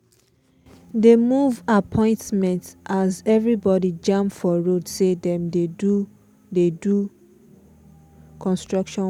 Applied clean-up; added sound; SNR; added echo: none; none; none; none.